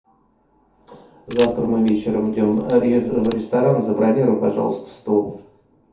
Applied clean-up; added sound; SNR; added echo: none; Camera; 18 dB; reverberation time 0.5 s.